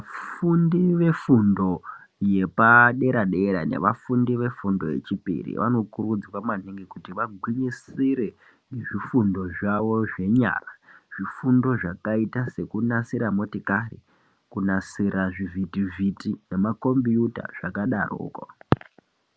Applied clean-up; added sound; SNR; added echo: none; none; none; none.